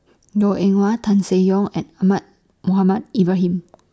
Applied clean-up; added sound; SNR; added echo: none; none; none; none.